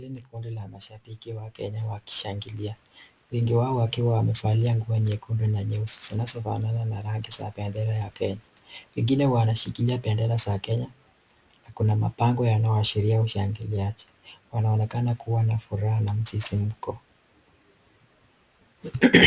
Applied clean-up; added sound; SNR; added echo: none; none; none; none.